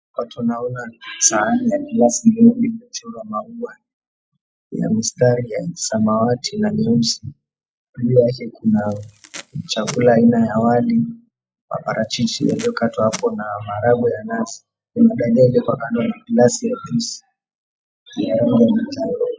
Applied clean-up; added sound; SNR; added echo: classical method log-MMSE.